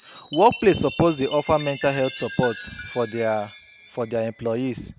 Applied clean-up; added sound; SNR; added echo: none; Chime; 12 dB; none.